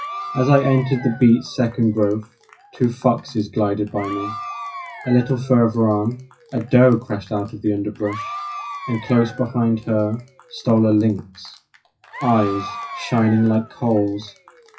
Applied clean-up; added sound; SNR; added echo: classical method WPE with log-MMSE.